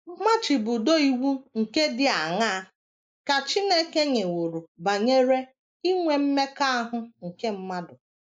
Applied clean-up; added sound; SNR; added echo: neural mask model Resemble Enhance denoiser.